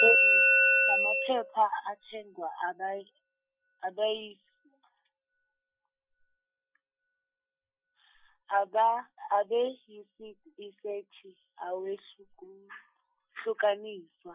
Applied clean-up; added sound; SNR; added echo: classical method Wiener filter.